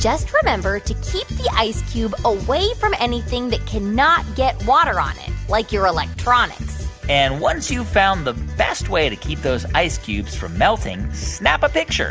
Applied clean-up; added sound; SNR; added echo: none; none; none; none.